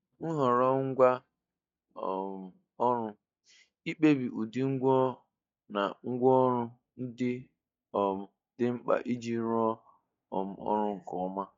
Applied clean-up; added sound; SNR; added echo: neural mask model DeepFilterNet 3.